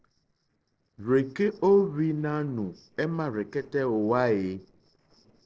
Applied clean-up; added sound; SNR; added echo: neural separator model SepFormer DNS4.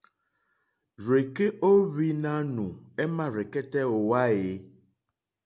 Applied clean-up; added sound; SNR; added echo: none; none; none; none.